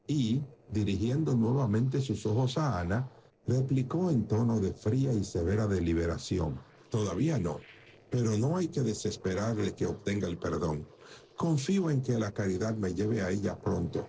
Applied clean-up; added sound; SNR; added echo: neural separator model SepFormer DNS4.